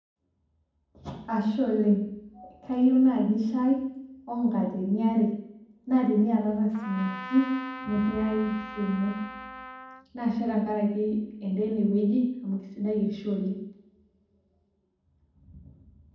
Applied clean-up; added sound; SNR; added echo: none; Trumpet; 13 dB; reverberation time 1.2 s.